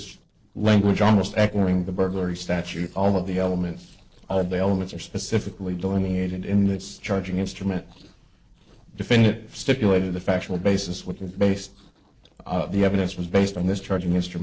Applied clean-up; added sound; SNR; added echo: neural separator model SepFormer DNS4.